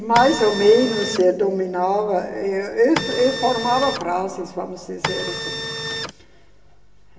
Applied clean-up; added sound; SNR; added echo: none; Printer; 6 dB; reverberation time 2.2 s.